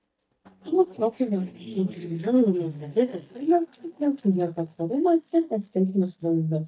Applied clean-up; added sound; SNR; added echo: neural mask model DeepFilterNet 3.